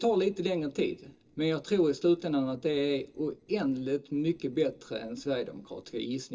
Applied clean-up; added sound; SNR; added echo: neural separator model SepFormer DNS4.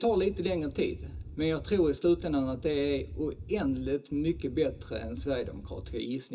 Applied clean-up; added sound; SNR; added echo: none; Wind; 12 dB; reverberation time 0.2 s.